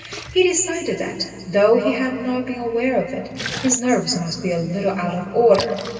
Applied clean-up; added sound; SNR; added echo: none; Splash, splatter; 16 dB; reverberation time 2.7 s.